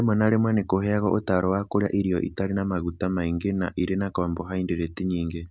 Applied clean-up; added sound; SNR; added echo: none; none; none; none.